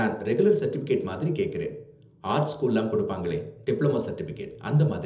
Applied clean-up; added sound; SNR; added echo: none; none; none; reverberation time 0.8 s.